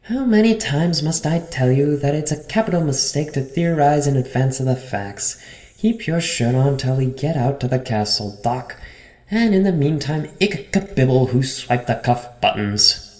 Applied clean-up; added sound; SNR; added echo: none; none; none; reverberation time 1.4 s.